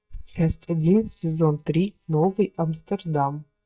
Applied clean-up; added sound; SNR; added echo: neural mask model DeepFilterNet 3.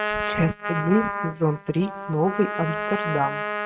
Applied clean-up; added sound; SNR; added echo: neural mask model RNNoise.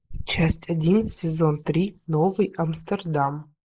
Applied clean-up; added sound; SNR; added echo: neural mask model Resemble Enhance denoiser.